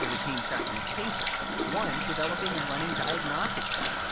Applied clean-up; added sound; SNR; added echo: none; Water tap, faucet; -4 dB; none.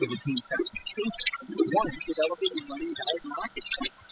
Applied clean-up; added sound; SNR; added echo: classical method spectral subtraction.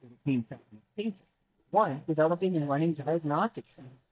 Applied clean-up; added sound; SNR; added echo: neural mask model DeepFilterNet 3.